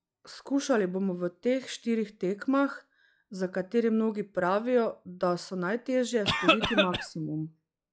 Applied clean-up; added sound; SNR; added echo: classical method log-MMSE.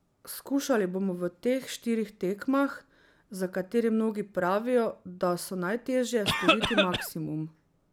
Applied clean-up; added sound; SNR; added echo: none; Cough; -4 dB; none.